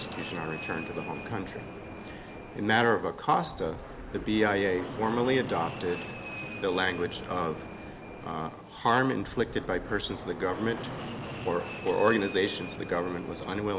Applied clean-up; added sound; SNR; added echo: none; Fixed-wing aircraft, airplane; 10 dB; none.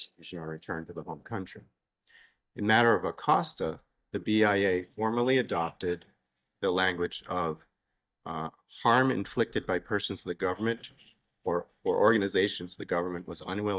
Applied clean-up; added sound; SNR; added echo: neural mask model DeepFilterNet 3.